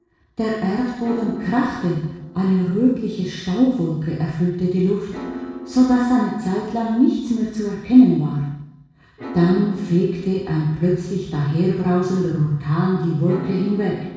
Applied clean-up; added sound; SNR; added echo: neural separator model SepFormer DNS4.